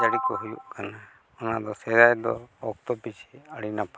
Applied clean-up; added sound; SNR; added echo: none; none; none; none.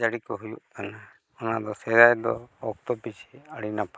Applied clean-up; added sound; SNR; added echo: neural mask model Resemble Enhance denoiser.